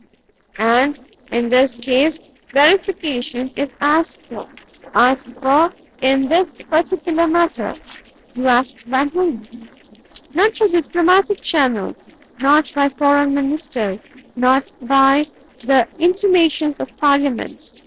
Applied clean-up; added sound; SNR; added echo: neural separator model SepFormer DNS4.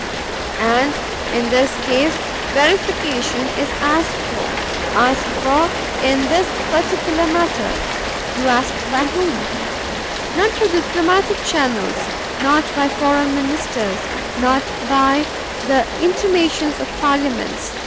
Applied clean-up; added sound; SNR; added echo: none; Rain; 4 dB; none.